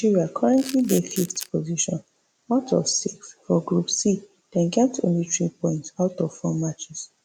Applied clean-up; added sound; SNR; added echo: none; Camera; 13 dB; none.